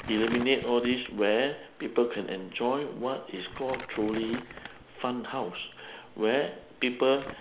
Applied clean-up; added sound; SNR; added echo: none; Crumpling, crinkling; 15 dB; none.